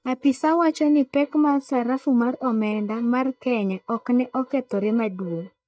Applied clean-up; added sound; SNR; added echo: neural mask model DeepFilterNet 3.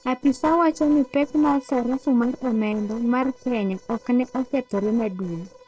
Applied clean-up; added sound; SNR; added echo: neural separator model SepFormer DNS4.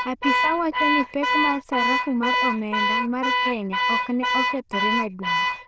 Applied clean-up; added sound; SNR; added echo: neural diffusion model UNIVERSE++.